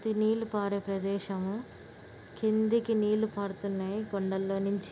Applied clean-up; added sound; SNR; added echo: none; none; none; none.